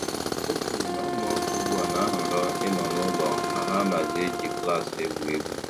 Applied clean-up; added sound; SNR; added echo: none; Wind instrument, woodwind instrument + Tools; -1 dB; none.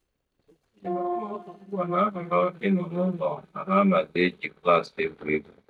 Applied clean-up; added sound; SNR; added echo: neural mask model DeepFilterNet 3.